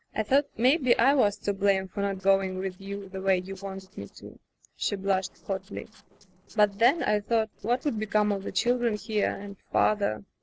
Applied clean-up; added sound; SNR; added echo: neural separator model SepFormer DNS4.